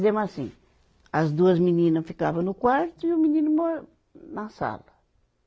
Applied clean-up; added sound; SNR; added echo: none; none; none; none.